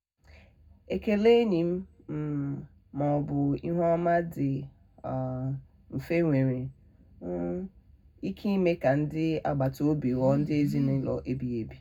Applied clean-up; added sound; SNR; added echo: none; none; none; reverberation time 0.3 s.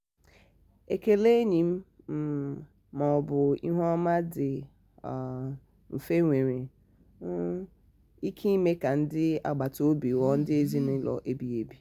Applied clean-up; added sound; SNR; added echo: none; none; none; none.